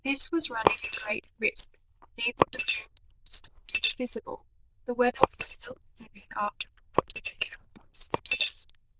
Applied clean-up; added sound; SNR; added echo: neural diffusion model UNIVERSE++.